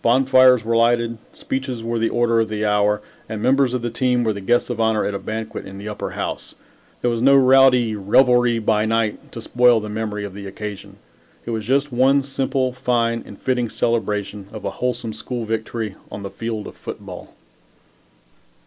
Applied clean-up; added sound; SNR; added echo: none; none; none; none.